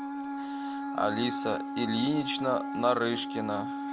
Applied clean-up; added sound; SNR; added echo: none; Wind instrument, woodwind instrument; 4 dB; none.